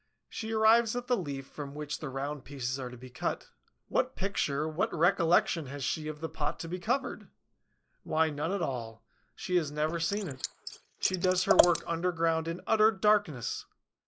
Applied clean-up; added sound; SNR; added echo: neural mask model Resemble Enhance denoiser.